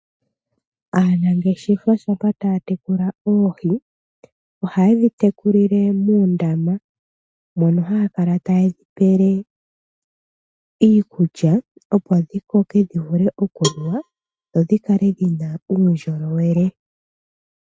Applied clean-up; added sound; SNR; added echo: neural mask model RNNoise.